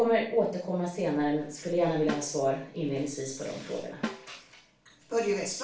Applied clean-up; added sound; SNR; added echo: none; Snare drum; 12 dB; reverberation time 0.4 s.